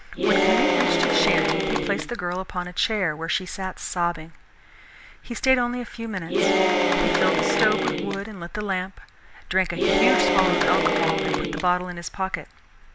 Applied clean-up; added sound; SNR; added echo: none; Applause / Cheering; -4 dB; none.